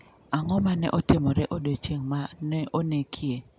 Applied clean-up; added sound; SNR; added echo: none; none; none; none.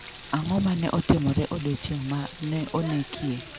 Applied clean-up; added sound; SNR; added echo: none; Frying (food); 15 dB; none.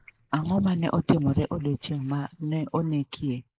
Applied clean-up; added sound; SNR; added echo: neural mask model Resemble Enhance denoiser.